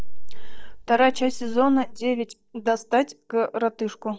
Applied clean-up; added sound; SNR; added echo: neural mask model DeepFilterNet 3.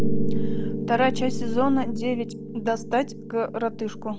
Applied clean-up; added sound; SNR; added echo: none; Piano; -2 dB; none.